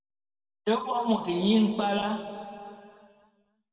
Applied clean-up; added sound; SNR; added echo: none; none; none; reverberation time 2.2 s.